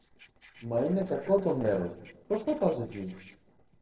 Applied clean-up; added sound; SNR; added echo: neural separator model SepFormer DNS4.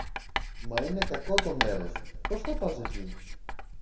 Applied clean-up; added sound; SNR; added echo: none; Writing; -2 dB; reverberation time 0.9 s.